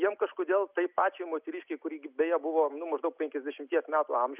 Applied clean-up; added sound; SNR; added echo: none; none; none; none.